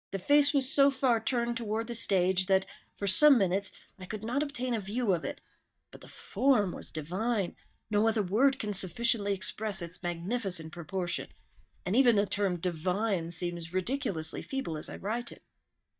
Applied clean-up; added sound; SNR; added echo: neural mask model DeepFilterNet 3.